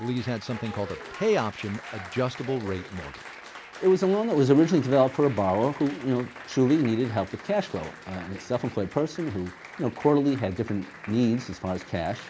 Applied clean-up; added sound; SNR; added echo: none; Applause; 17 dB; none.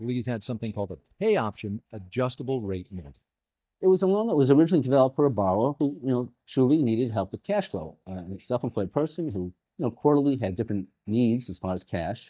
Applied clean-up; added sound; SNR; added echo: neural mask model DeepFilterNet 3.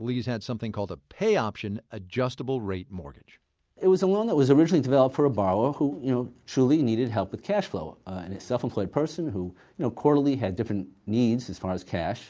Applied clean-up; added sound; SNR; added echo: none; none; none; none.